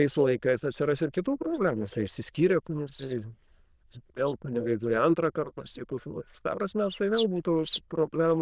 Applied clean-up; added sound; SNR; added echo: neural diffusion model UNIVERSE++.